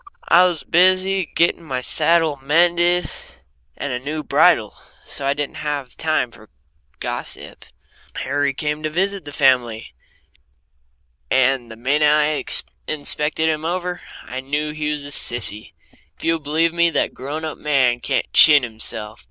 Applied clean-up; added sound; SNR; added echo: neural diffusion model UNIVERSE++.